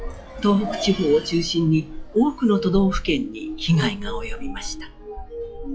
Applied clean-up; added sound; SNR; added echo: classical method log-MMSE.